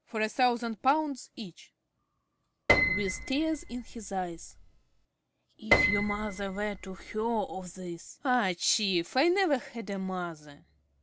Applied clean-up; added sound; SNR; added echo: none; Piano; 0 dB; none.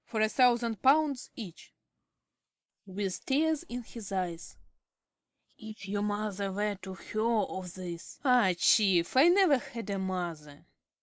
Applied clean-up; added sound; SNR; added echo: neural mask model Resemble Enhance denoiser.